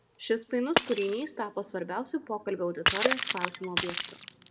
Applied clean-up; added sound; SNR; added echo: none; Shatter; -1 dB; reverberation time 2.4 s.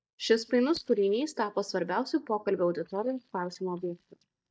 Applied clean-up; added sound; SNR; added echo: neural mask model DeepFilterNet 3.